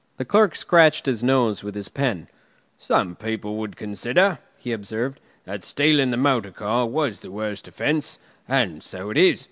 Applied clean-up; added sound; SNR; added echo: none; none; none; none.